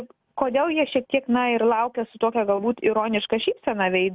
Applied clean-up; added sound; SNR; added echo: none; none; none; none.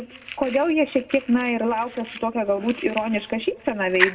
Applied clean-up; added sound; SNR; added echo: none; Fire; 9 dB; reverberation time 0.2 s.